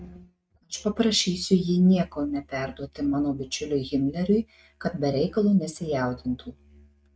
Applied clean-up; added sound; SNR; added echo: neural mask model RNNoise.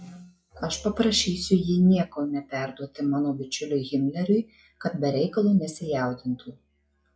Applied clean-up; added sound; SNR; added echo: classical method log-MMSE.